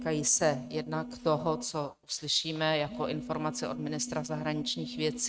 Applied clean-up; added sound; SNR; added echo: neural mask model RNNoise.